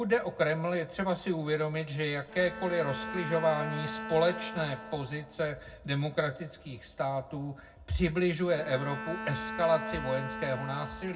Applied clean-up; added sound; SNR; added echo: none; Bowed string instrument; 11 dB; reverberation time 0.4 s.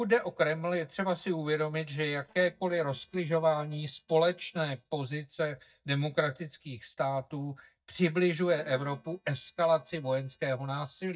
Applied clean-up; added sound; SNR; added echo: neural mask model DeepFilterNet 3.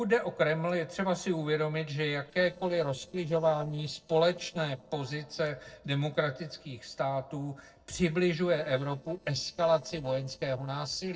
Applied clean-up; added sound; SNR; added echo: neural separator model SepFormer DNS4.